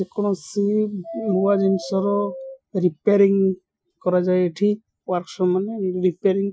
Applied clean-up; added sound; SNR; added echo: classical method Wiener filter.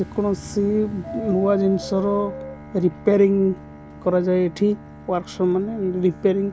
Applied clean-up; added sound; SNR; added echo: none; Bowed string instrument + Subway, metro, underground; 15 dB; none.